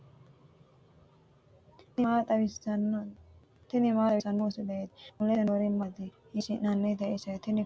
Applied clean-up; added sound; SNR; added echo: none; none; none; none.